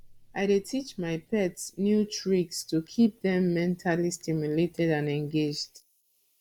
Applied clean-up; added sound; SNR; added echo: neural mask model Resemble Enhance denoiser.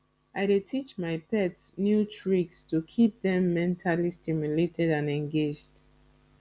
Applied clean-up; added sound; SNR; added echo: none; none; none; none.